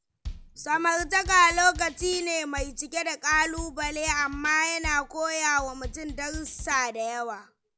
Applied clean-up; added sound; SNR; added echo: none; Bass drum / Snare drum / Drum kit; 13 dB; none.